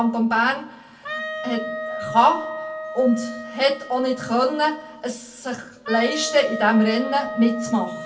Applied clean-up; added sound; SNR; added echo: none; Wind instrument, woodwind instrument; 10 dB; reverberation time 0.2 s.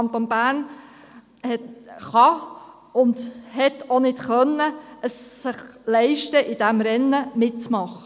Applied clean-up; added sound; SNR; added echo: none; none; none; none.